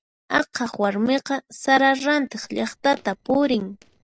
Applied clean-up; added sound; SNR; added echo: neural separator model SepFormer DNS4.